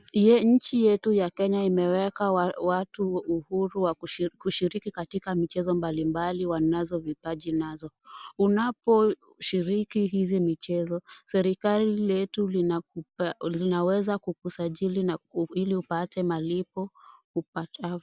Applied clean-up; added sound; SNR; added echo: none; none; none; none.